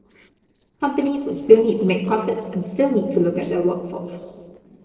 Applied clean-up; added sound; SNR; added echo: neural separator model SepFormer DNS4.